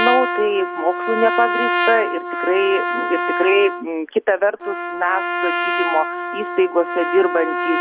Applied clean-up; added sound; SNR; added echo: none; Trumpet; 3 dB; none.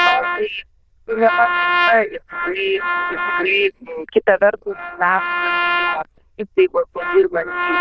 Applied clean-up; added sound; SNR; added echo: neural diffusion model UNIVERSE++.